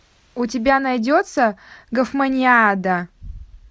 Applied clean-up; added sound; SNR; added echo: none; none; none; none.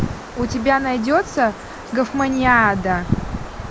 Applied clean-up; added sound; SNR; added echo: none; Wind; 8 dB; none.